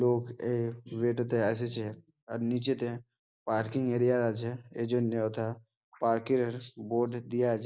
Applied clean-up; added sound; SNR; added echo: none; none; none; none.